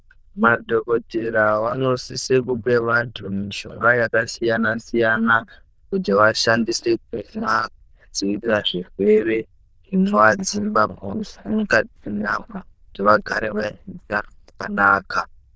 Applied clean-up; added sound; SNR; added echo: neural diffusion model UNIVERSE++.